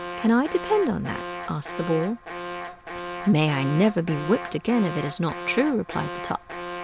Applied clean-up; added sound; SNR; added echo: none; Alarm; 10 dB; none.